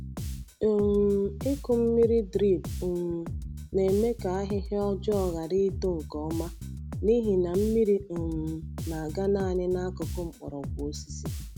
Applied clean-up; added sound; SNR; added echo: none; Bass guitar; 9 dB; none.